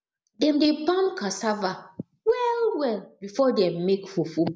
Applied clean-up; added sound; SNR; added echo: none; none; none; none.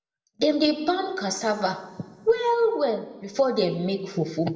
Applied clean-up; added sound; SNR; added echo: none; none; none; reverberation time 1.2 s.